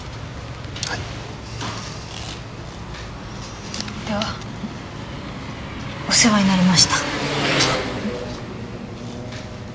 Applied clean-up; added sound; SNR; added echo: none; Engine; 4 dB; none.